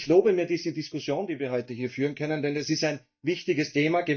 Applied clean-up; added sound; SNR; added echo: neural mask model DeepFilterNet 3.